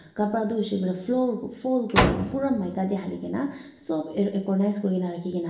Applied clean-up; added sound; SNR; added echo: none; Slam; 2 dB; reverberation time 0.8 s.